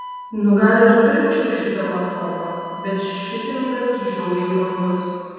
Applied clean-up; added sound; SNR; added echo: none; Wind instrument, woodwind instrument; 14 dB; reverberation time 2.1 s.